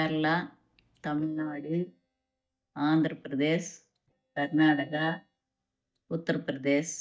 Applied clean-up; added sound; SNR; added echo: neural mask model DeepFilterNet 3.